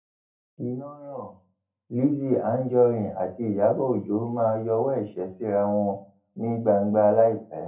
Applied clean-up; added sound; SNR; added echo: none; none; none; reverberation time 0.3 s.